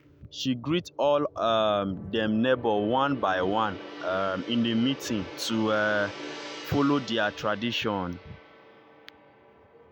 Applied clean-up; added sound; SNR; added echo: none; Gong; 15 dB; none.